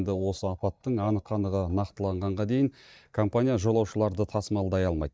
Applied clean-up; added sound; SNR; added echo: neural mask model DeepFilterNet 3.